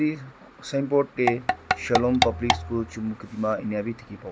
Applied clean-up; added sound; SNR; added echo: none; Tap / Percussion; 0 dB; none.